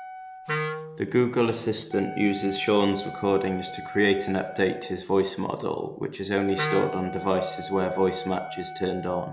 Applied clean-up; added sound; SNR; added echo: none; Wind instrument, woodwind instrument + Wind instrument, woodwind instrument; 10 dB; none.